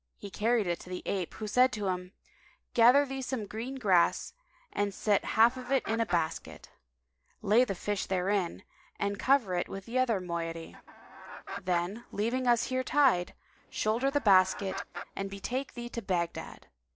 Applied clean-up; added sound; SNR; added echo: neural separator model SepFormer DNS4.